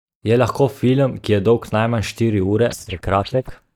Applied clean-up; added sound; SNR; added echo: neural mask model DeepFilterNet 3.